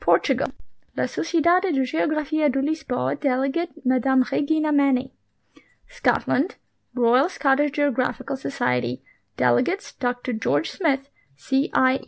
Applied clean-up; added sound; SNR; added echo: none; none; none; none.